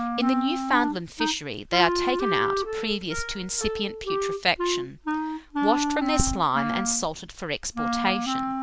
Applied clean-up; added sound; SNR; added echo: none; Wind instrument, woodwind instrument; 1 dB; none.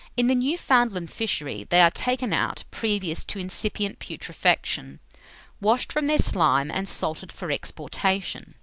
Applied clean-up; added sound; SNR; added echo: none; none; none; none.